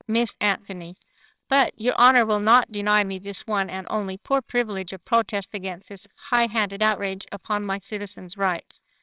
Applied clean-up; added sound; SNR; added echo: neural separator model SepFormer WHAMR!.